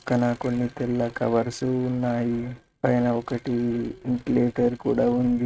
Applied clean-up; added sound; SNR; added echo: neural mask model RNNoise.